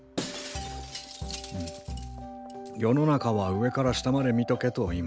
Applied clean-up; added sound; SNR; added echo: none; Shatter; 14 dB; none.